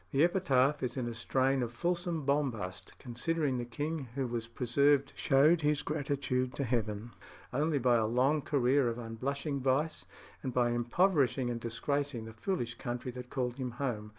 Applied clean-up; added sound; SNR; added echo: none; none; none; none.